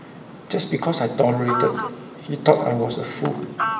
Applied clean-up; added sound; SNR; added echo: none; Fowl; 8 dB; reverberation time 2.5 s.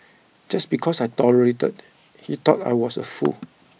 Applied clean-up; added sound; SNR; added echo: none; none; none; none.